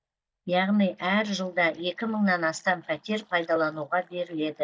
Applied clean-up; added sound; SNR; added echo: neural mask model DeepFilterNet 3.